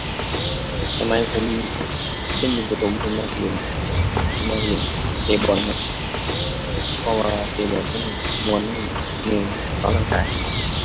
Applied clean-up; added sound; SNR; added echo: none; Bird; -4 dB; none.